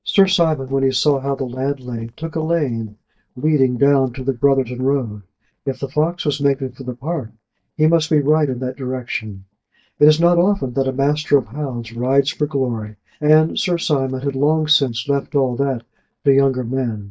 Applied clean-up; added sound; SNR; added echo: neural mask model DeepFilterNet 3.